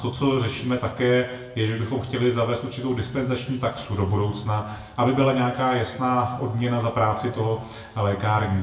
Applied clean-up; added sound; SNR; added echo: none; Telephone; 17 dB; reverberation time 0.9 s.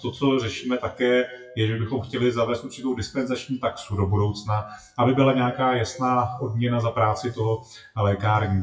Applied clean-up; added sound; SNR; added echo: classical method WPE with log-MMSE.